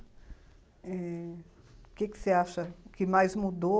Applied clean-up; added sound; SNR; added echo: none; none; none; none.